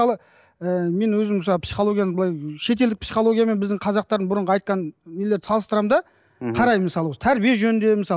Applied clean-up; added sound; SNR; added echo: none; none; none; none.